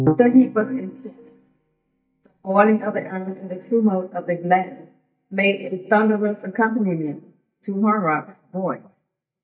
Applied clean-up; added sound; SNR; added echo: neural mask model DeepFilterNet 3.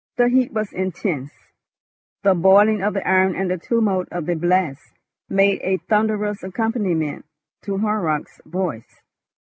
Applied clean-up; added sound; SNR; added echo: none; none; none; none.